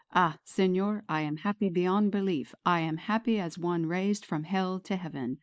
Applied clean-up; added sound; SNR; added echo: neural mask model Resemble Enhance denoiser.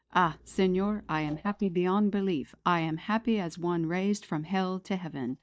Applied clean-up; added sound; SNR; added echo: neural mask model DeepFilterNet 3.